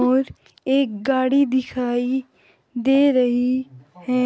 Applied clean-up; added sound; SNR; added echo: none; none; none; none.